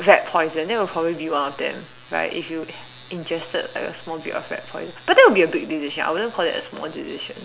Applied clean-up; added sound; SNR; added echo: none; none; none; none.